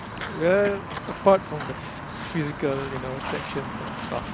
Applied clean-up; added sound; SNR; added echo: none; Walk, footsteps; 7 dB; none.